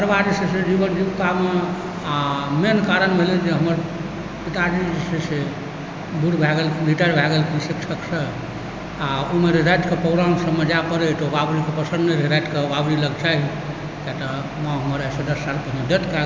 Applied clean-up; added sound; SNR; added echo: none; none; none; none.